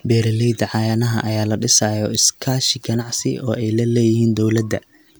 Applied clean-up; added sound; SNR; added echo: none; none; none; none.